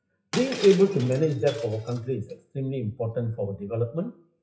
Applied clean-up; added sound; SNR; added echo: classical method WPE with log-MMSE.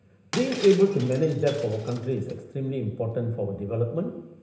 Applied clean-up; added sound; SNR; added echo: none; Shatter; 15 dB; reverberation time 0.9 s.